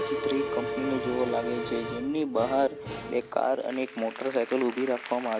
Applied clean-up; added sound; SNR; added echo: none; Chink, clink + Applause; 6 dB; none.